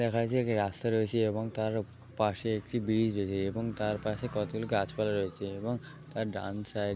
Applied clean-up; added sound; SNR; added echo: none; none; none; none.